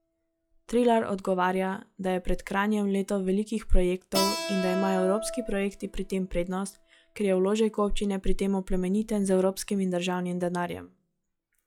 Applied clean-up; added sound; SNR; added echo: classical method log-MMSE.